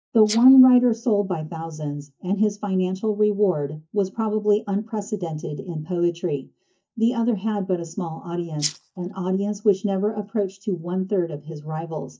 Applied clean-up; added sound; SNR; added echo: neural mask model DeepFilterNet 3.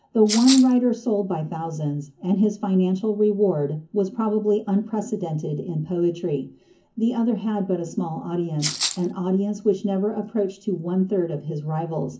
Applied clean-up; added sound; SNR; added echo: none; Rattle (instrument); 4 dB; reverberation time 0.3 s.